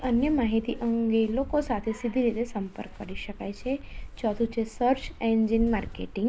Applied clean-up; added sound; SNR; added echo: none; Walk, footsteps; 12 dB; none.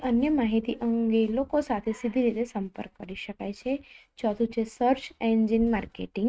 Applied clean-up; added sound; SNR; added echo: neural mask model RNNoise.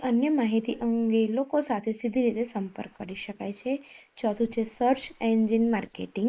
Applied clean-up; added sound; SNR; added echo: neural mask model Resemble Enhance denoiser.